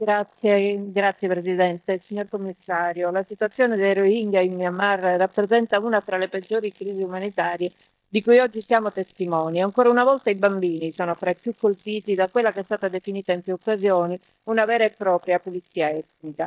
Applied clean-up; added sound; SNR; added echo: neural mask model DeepFilterNet 3.